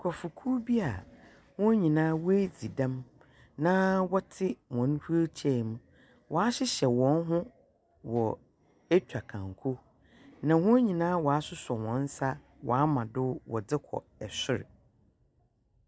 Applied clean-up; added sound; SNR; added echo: none; none; none; none.